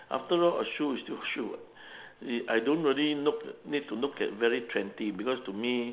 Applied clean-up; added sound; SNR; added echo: none; none; none; none.